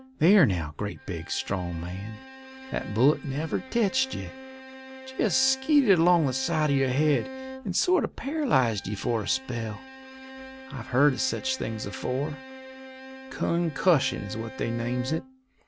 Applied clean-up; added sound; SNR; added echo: none; Bowed string instrument; 15 dB; none.